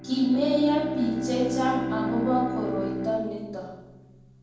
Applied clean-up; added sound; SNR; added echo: none; Bowed string instrument; 5 dB; reverberation time 1.2 s.